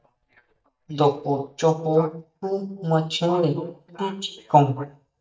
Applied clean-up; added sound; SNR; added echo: neural mask model DeepFilterNet 3.